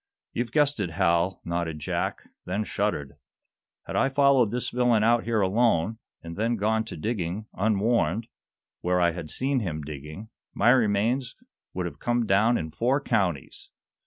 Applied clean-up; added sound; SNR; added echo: none; none; none; none.